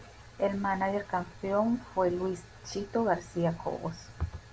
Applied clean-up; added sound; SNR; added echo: none; none; none; none.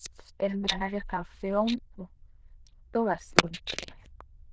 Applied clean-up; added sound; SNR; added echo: neural diffusion model UNIVERSE++.